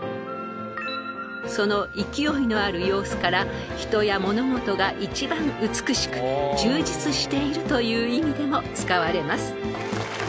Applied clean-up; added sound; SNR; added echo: none; none; none; none.